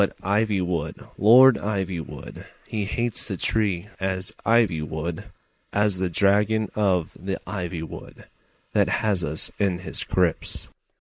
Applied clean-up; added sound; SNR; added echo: neural mask model Resemble Enhance denoiser.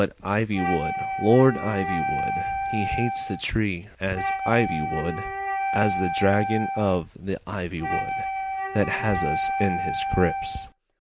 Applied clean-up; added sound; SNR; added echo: none; Wind instrument, woodwind instrument; 3 dB; none.